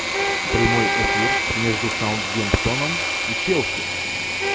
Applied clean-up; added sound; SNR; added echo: none; Engine / Mechanisms + Traffic noise, roadway noise / Vehicle horn, car horn, honking; -3 dB; none.